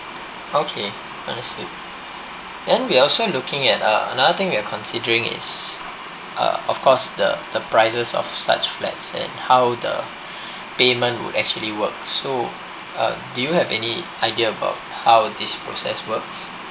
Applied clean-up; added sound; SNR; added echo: none; none; none; none.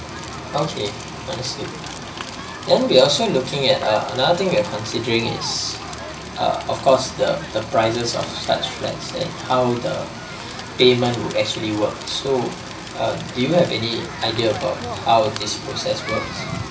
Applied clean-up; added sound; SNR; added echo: none; Crackle; 12 dB; reverberation time 0.4 s.